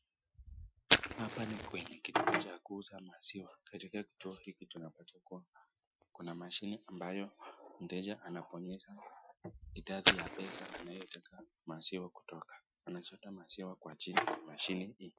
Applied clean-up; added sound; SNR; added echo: classical method Wiener filter.